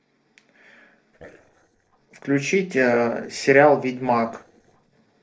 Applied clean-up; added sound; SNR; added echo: neural separator model SepFormer DNS4.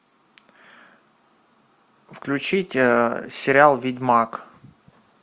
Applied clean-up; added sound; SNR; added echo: none; none; none; none.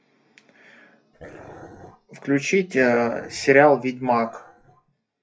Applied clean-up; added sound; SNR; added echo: classical method WPE with log-MMSE.